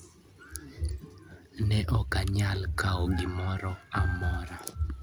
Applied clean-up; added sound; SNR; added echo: none; none; none; none.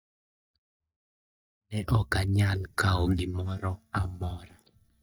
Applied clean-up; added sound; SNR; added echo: neural mask model DeepFilterNet 3.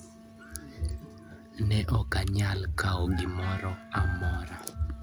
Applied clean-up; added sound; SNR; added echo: none; Wind instrument, woodwind instrument; 20 dB; none.